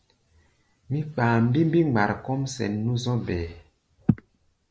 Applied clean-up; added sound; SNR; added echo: none; none; none; none.